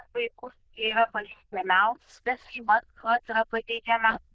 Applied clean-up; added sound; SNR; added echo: neural diffusion model UNIVERSE++.